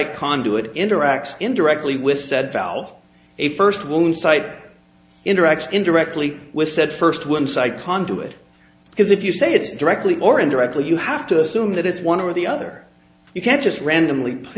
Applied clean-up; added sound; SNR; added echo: none; none; none; none.